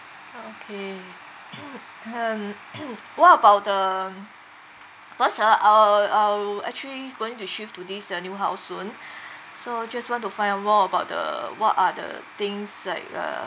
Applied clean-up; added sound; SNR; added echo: none; none; none; none.